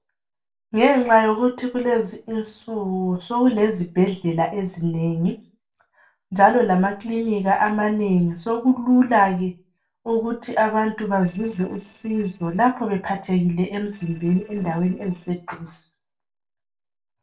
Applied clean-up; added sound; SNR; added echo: neural separator model SepFormer DNS4.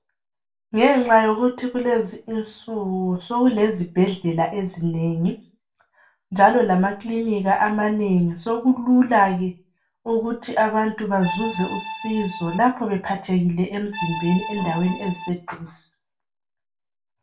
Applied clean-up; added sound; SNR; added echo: none; Accordion; 9 dB; reverberation time 0.3 s.